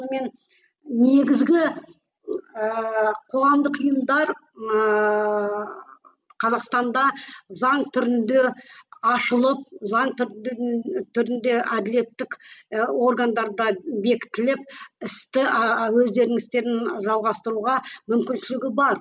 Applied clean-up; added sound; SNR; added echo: none; none; none; none.